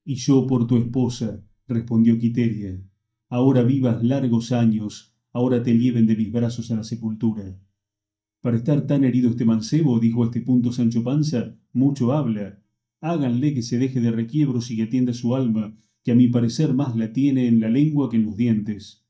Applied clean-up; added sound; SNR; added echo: neural mask model DeepFilterNet 3.